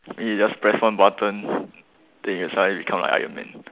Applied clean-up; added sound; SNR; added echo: none; none; none; none.